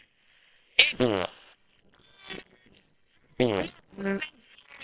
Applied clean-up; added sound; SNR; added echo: neural separator model SepFormer WHAM!.